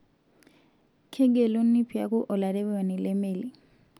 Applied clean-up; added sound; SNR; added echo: none; none; none; none.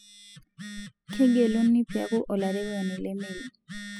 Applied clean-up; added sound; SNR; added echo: classical method spectral subtraction.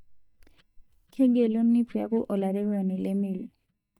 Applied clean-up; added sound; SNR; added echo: neural mask model DeepFilterNet 3.